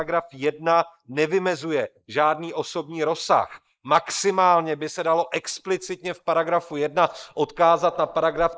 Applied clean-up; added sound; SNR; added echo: neural mask model Resemble Enhance denoiser.